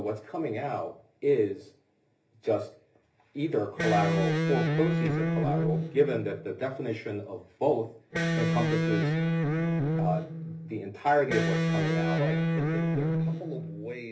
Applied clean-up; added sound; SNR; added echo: none; Electric guitar; -4 dB; reverberation time 0.3 s.